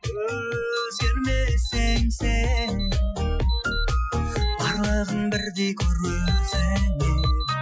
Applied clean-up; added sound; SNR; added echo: classical method Wiener filter.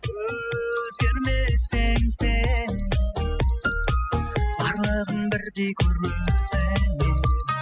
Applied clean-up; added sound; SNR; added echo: classical method spectral subtraction.